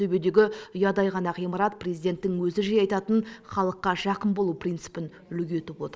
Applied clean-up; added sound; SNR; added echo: none; none; none; none.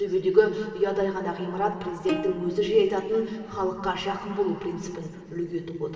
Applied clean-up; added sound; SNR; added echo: none; Plucked string instrument; 13 dB; reverberation time 2.8 s.